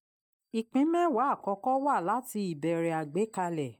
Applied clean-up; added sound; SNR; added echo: neural mask model DeepFilterNet 3.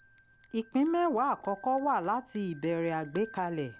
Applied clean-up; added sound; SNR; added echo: none; Bell; 5 dB; none.